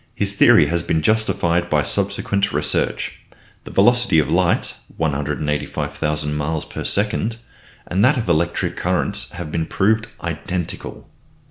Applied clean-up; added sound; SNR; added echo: none; none; none; none.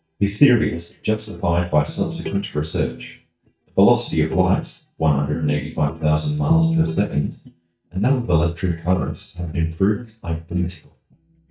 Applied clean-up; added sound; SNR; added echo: neural mask model DeepFilterNet 3.